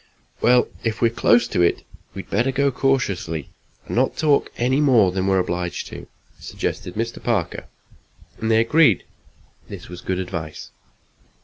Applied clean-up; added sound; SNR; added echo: none; none; none; none.